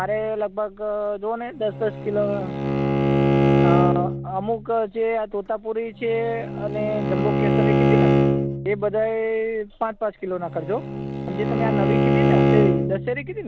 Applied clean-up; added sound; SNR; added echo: none; Bowed string instrument; -3 dB; none.